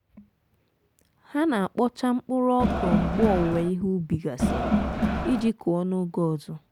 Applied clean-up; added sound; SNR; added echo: none; Crowd; -1 dB; none.